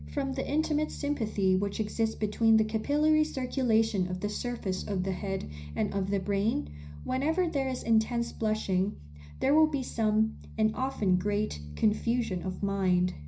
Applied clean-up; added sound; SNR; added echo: none; Bass guitar; 13 dB; reverberation time 0.4 s.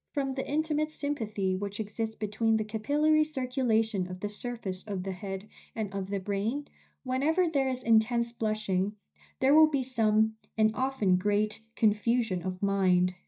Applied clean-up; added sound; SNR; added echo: neural mask model DeepFilterNet 3.